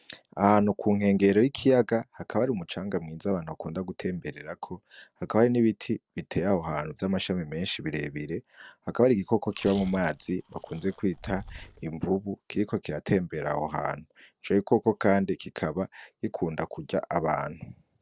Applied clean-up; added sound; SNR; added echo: none; Chewing, mastication; 19 dB; none.